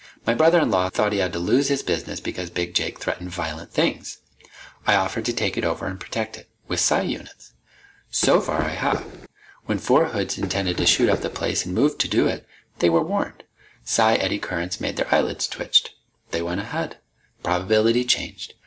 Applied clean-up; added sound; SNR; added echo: neural separator model SepFormer DNS4.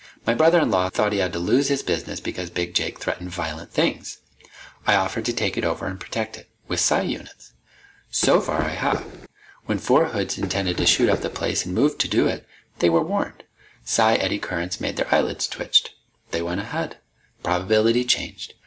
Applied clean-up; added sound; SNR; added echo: none; Run; 7 dB; none.